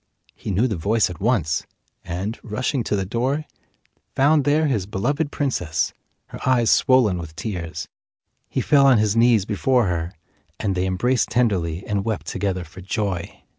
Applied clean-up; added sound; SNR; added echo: none; none; none; none.